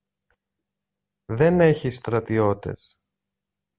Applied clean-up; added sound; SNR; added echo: none; none; none; none.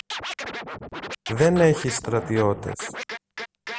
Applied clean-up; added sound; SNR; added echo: none; Scratching (performance technique); 10 dB; none.